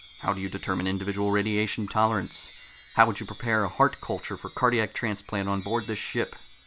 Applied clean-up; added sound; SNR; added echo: none; Wind chime; 9 dB; none.